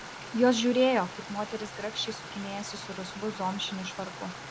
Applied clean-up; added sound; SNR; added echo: none; Stream; 12 dB; none.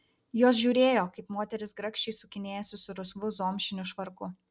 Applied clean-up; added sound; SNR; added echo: none; none; none; none.